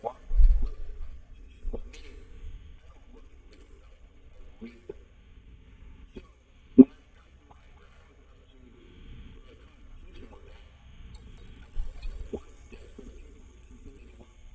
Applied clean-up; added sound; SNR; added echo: neural mask model DeepFilterNet 3.